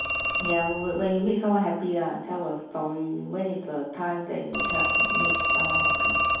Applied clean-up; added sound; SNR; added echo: none; Telephone; 0 dB; reverberation time 0.9 s.